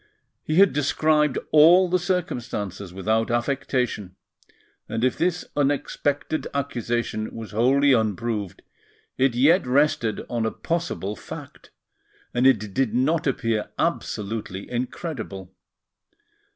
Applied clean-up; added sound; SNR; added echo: none; none; none; none.